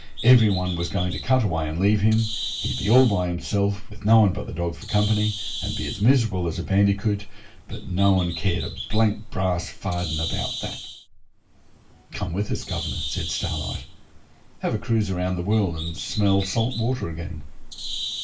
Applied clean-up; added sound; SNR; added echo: none; Bird; 13 dB; reverberation time 0.2 s.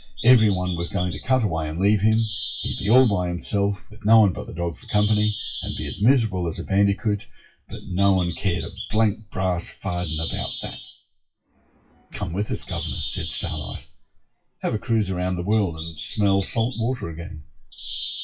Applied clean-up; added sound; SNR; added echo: classical method WPE with log-MMSE.